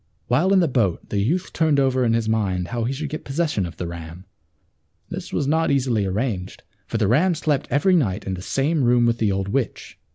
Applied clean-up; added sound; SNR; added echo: none; none; none; none.